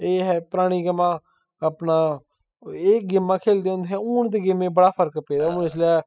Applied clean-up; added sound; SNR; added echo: classical method spectral subtraction.